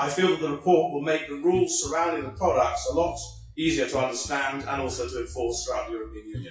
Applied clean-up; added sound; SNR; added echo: classical method WPE with log-MMSE.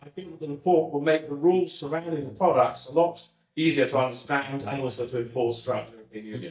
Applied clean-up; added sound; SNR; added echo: neural mask model DeepFilterNet 3.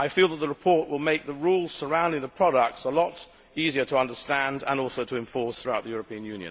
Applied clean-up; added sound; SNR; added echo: none; none; none; none.